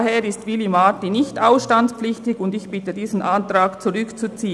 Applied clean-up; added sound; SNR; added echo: none; none; none; none.